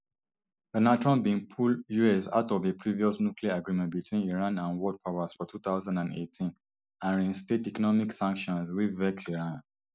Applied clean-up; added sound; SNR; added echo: neural mask model Resemble Enhance denoiser.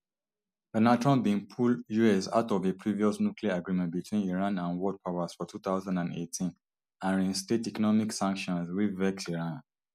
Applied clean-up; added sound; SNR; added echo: none; none; none; none.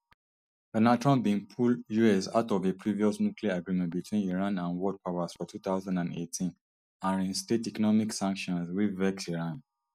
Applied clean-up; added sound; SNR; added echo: neural mask model DeepFilterNet 3.